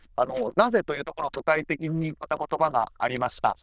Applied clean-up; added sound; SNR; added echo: neural diffusion model UNIVERSE++.